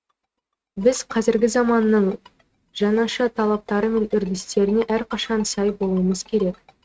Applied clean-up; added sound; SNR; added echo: neural mask model RNNoise.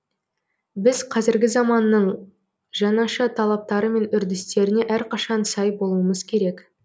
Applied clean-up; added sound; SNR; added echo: none; none; none; none.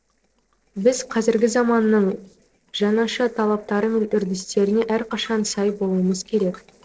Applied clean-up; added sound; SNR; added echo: neural separator model SepFormer DNS4.